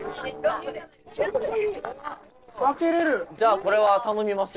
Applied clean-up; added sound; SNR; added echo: neural separator model SepFormer DNS4.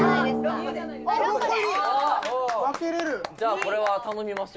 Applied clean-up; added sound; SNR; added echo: none; Drum; 7 dB; none.